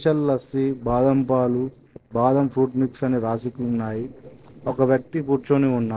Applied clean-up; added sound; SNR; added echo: neural separator model SepFormer DNS4.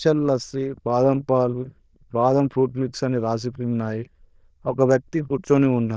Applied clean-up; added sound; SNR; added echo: neural diffusion model UNIVERSE++.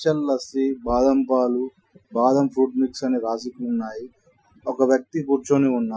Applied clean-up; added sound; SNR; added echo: classical method Wiener filter.